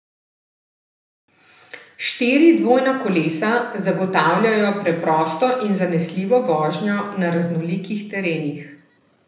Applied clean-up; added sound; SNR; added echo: none; none; none; none.